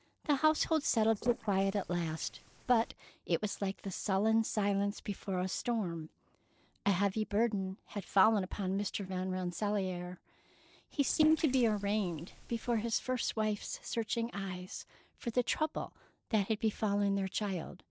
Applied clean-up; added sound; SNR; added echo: neural separator model SepFormer DNS4.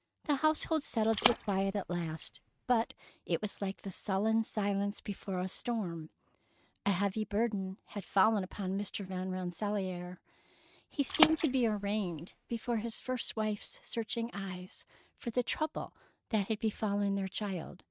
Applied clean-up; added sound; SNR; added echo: neural mask model RNNoise.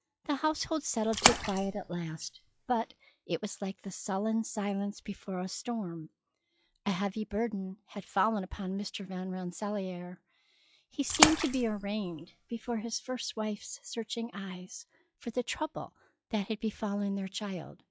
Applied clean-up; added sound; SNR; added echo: classical method log-MMSE.